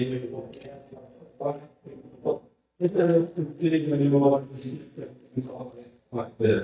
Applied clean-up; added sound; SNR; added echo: neural mask model DeepFilterNet 3.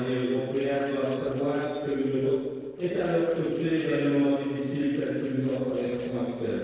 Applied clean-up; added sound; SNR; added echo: neural separator model SepFormer DNS4.